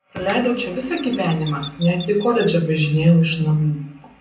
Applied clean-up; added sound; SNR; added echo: none; Chirp, tweet; 18 dB; reverberation time 0.6 s.